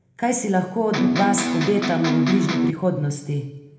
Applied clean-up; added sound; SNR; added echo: none; Electric guitar; -1 dB; reverberation time 0.7 s.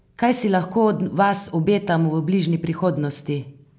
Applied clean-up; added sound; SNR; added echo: none; none; none; none.